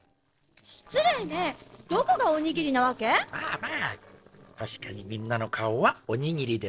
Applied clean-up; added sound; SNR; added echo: neural separator model SepFormer DNS4.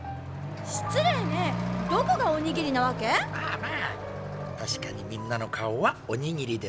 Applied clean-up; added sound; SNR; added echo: none; Accelerating, revving, vroom / Truck; 5 dB; none.